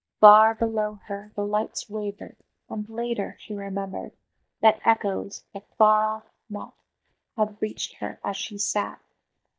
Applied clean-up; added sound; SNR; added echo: neural mask model DeepFilterNet 3.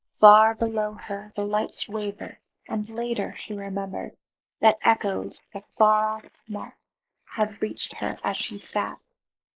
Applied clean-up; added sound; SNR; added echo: neural mask model Resemble Enhance denoiser.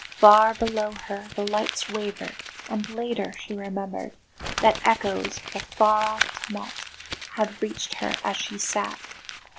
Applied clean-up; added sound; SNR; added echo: none; Crumpling, crinkling; 10 dB; none.